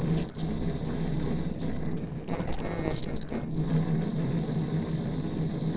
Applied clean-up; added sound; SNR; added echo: neural separator model SepFormer DNS4.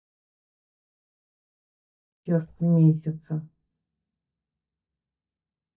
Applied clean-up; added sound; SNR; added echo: neural mask model DeepFilterNet 3.